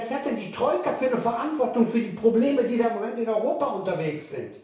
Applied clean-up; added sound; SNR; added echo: none; none; none; reverberation time 0.6 s.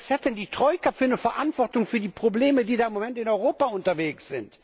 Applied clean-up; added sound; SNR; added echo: none; none; none; none.